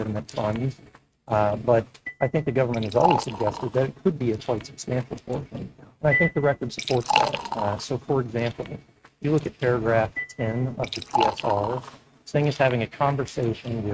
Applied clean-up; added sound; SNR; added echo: neural mask model RNNoise.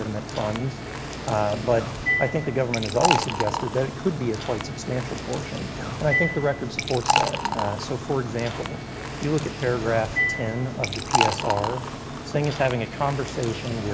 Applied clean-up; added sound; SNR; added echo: none; Liquid; 1 dB; none.